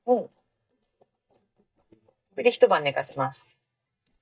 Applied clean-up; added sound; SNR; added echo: neural mask model DeepFilterNet 3.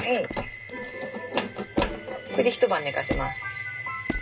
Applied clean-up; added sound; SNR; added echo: none; Squeak; 9 dB; reverberation time 0.2 s.